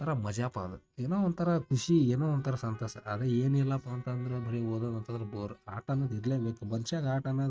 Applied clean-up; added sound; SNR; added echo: neural mask model RNNoise.